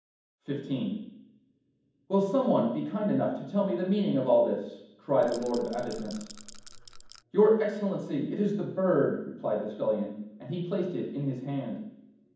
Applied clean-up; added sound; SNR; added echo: none; Rattle / Rattle (instrument); 17 dB; reverberation time 1.2 s.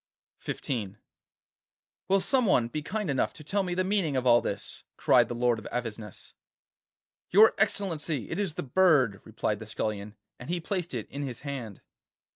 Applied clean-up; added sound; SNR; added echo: none; none; none; none.